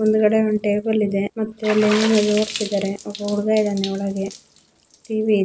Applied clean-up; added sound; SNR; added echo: none; Water / Splash, splatter; 14 dB; none.